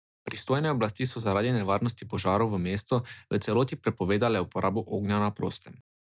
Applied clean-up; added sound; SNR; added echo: none; none; none; none.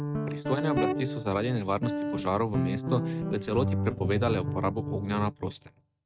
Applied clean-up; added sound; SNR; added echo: neural mask model RNNoise.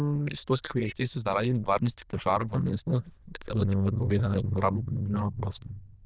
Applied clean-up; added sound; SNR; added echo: neural diffusion model UNIVERSE++.